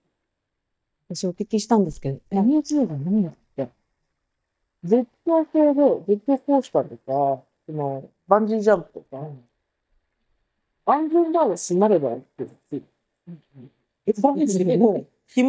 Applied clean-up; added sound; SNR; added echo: neural mask model DeepFilterNet 3.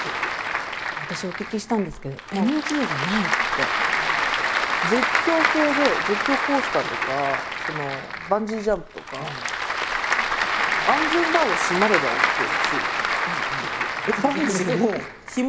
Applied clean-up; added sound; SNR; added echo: none; Applause / Crowd; -2 dB; none.